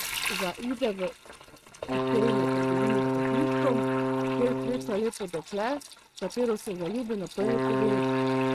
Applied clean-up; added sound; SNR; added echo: neural mask model RNNoise.